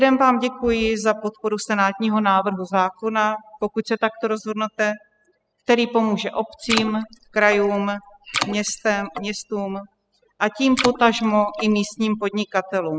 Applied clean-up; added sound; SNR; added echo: classical method spectral subtraction.